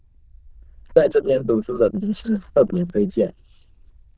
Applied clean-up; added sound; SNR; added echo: neural diffusion model UNIVERSE++.